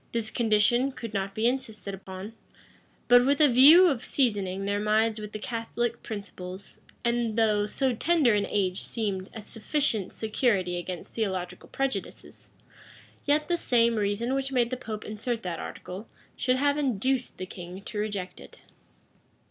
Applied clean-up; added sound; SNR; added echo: none; none; none; none.